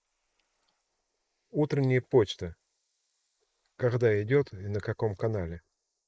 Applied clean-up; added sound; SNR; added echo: neural mask model Resemble Enhance denoiser.